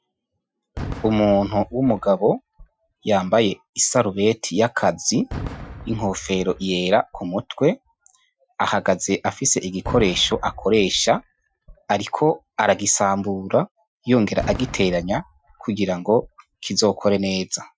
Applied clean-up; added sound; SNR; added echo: classical method Wiener filter.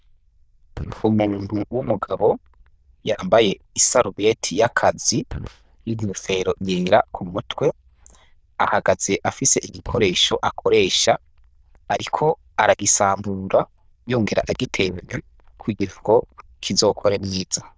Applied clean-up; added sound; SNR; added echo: neural diffusion model UNIVERSE++.